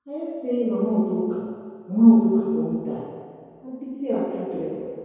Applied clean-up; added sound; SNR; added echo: none; none; none; reverberation time 2.2 s.